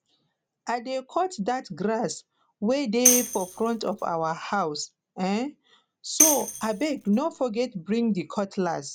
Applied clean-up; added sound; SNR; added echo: none; Tambourine; -1 dB; none.